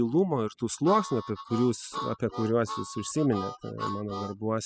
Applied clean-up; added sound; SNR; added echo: classical method spectral subtraction.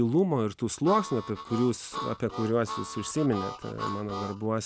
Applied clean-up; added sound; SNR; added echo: none; Harmonica; 10 dB; none.